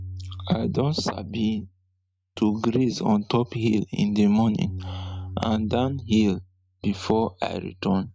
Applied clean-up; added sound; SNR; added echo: neural mask model RNNoise.